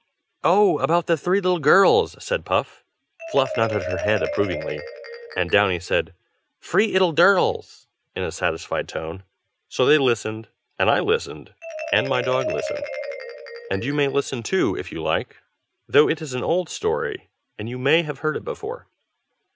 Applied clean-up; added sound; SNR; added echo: none; Marimba, xylophone; 13 dB; none.